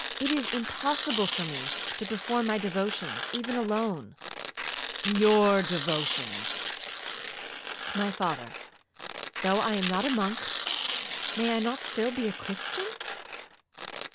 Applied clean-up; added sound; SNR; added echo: none; Tearing; 5 dB; none.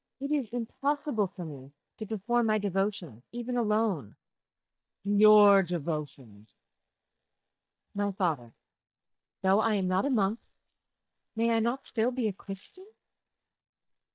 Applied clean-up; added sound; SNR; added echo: neural mask model DeepFilterNet 3.